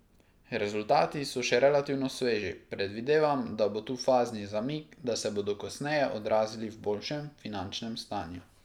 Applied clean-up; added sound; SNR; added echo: none; none; none; none.